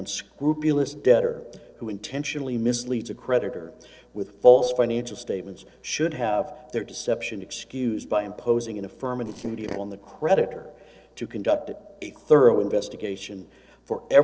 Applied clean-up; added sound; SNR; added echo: neural separator model SepFormer DNS4.